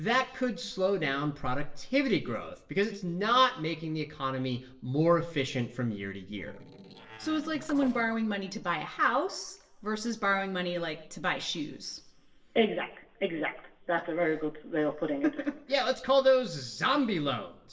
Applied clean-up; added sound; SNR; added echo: neural separator model SepFormer DNS4.